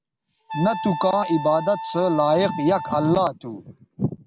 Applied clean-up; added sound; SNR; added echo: none; Wind instrument, woodwind instrument; 10 dB; none.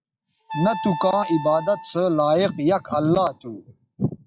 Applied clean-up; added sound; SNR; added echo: classical method log-MMSE.